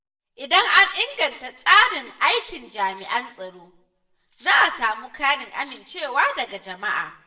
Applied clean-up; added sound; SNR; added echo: neural separator model SepFormer DNS4.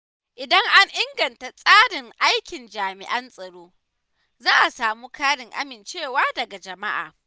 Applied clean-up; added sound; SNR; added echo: none; none; none; none.